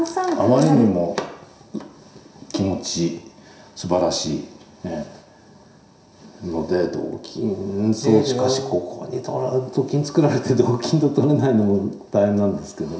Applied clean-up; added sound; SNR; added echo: none; none; none; reverberation time 0.7 s.